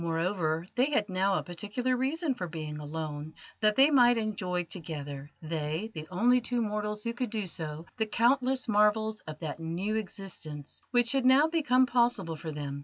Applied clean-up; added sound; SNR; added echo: none; none; none; none.